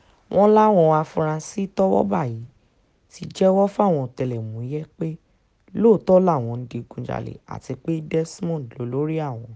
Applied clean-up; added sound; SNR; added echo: none; none; none; none.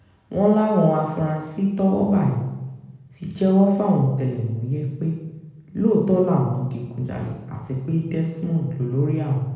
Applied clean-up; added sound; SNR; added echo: none; none; none; reverberation time 1.0 s.